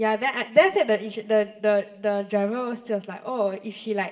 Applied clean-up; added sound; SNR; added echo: none; none; none; reverberation time 2.0 s.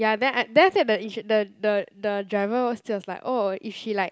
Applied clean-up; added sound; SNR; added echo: none; none; none; none.